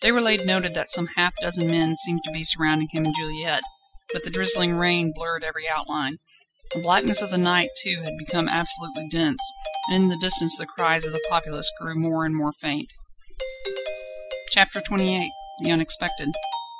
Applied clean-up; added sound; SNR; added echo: classical method spectral subtraction.